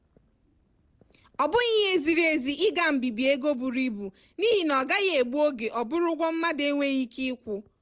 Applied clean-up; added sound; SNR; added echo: none; none; none; none.